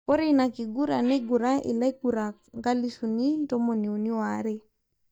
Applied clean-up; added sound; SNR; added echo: neural mask model DeepFilterNet 3.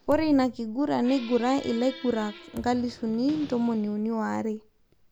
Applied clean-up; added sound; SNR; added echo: none; Thump, thud + Squeak; 19 dB; none.